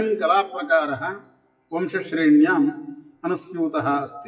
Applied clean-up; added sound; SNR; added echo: classical method WPE with log-MMSE.